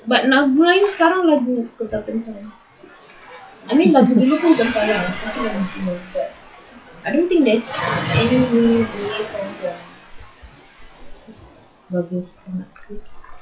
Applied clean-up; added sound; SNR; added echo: classical method log-MMSE.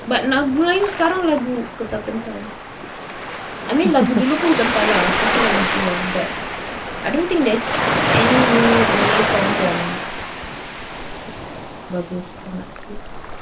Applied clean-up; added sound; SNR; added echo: none; Waves, surf; 1 dB; none.